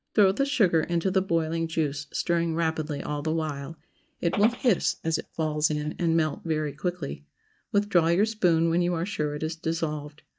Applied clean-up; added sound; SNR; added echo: neural mask model DeepFilterNet 3.